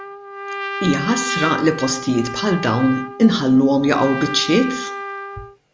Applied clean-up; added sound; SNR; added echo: none; Trumpet; 9 dB; none.